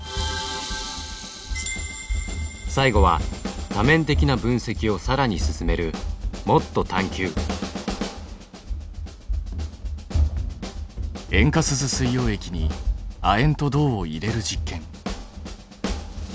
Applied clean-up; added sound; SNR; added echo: none; Run; 3 dB; none.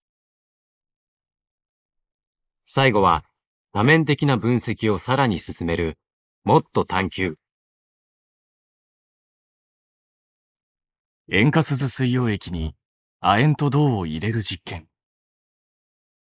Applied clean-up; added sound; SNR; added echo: neural mask model Resemble Enhance denoiser.